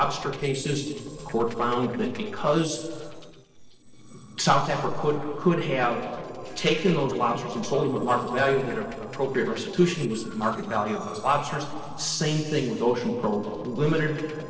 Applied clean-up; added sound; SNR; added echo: neural separator model SepFormer DNS4.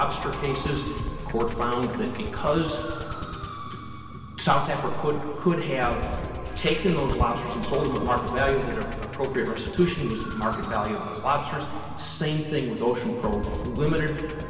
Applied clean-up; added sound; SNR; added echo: none; Musical instrument; 7 dB; reverberation time 2.5 s.